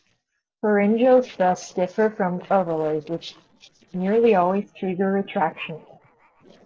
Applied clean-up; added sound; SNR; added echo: neural separator model SepFormer DNS4.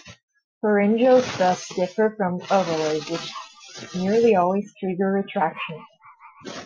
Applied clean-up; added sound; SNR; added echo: classical method Wiener filter.